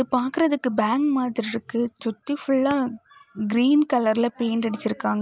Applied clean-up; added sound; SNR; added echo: none; none; none; none.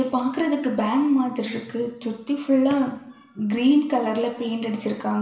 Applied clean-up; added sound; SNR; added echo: none; none; none; reverberation time 0.8 s.